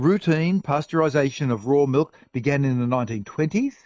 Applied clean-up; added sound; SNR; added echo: neural mask model DeepFilterNet 3.